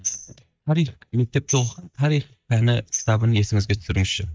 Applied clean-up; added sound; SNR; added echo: neural mask model DeepFilterNet 3.